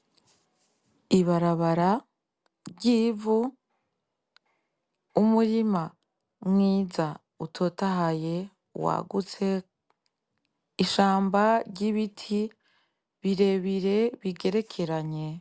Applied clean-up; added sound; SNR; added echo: none; none; none; none.